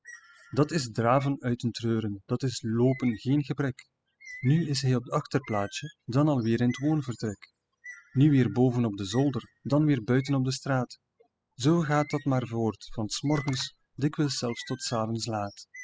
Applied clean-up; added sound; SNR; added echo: classical method spectral subtraction.